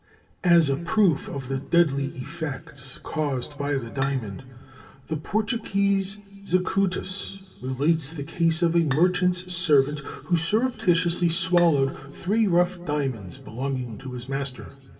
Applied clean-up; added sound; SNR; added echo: none; Bowed string instrument; 20 dB; reverberation time 2.3 s.